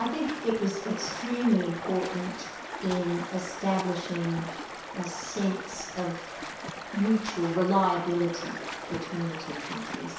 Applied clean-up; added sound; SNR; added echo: none; Stream; 8 dB; reverberation time 0.7 s.